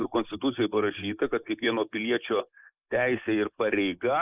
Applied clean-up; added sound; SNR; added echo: neural mask model Resemble Enhance denoiser.